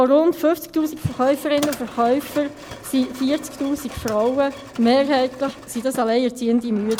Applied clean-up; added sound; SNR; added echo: none; Mechanisms; 17 dB; none.